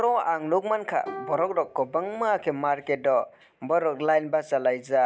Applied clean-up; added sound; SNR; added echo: none; Plucked string instrument; 17 dB; none.